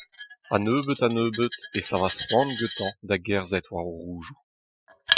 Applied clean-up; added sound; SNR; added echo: classical method Wiener filter.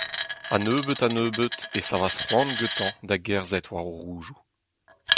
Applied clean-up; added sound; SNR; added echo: none; Coin (dropping); 4 dB; none.